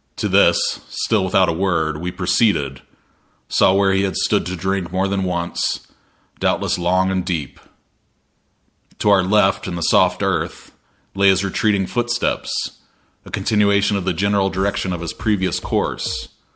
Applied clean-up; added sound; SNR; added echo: none; Drum kit; 13 dB; none.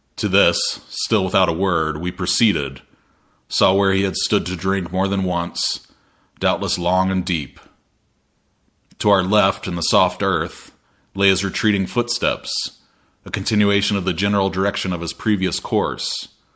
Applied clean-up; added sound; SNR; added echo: none; none; none; none.